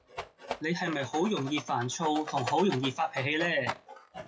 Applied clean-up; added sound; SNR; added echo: classical method log-MMSE.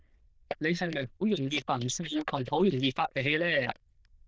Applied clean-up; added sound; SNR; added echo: neural diffusion model UNIVERSE++.